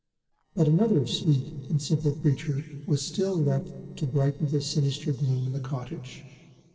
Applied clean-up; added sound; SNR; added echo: neural separator model SepFormer DNS4.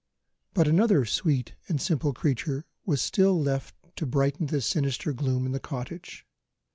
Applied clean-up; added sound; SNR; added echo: none; none; none; none.